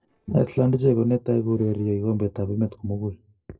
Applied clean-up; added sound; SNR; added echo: neural separator model SepFormer DNS4.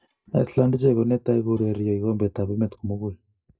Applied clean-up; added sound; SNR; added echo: neural mask model DeepFilterNet 3.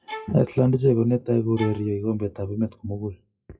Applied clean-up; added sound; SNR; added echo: classical method WPE with log-MMSE.